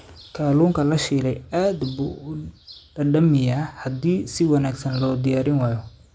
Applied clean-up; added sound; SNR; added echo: none; none; none; none.